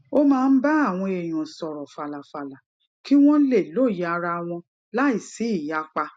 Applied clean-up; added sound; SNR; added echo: none; none; none; none.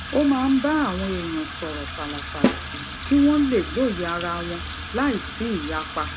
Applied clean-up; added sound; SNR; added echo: none; Snare drum + Sink (filling or washing) / Water tap, faucet; 3 dB; none.